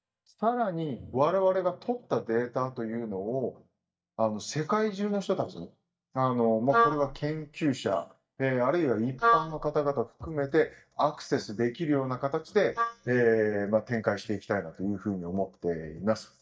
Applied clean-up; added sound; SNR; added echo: neural mask model DeepFilterNet 3.